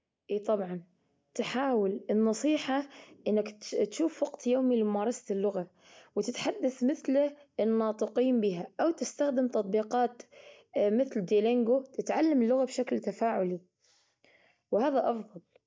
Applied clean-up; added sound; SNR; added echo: none; none; none; none.